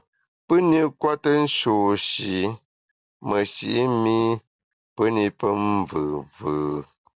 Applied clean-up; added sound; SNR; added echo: none; none; none; none.